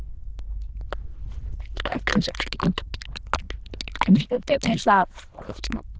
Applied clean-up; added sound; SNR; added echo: neural diffusion model UNIVERSE++.